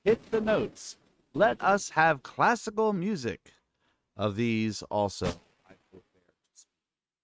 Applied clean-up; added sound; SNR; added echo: neural mask model RNNoise.